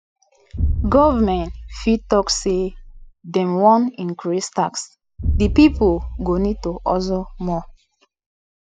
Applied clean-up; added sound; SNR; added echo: classical method spectral subtraction.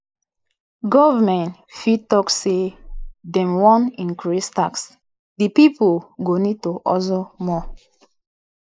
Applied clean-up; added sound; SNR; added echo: neural mask model Resemble Enhance denoiser.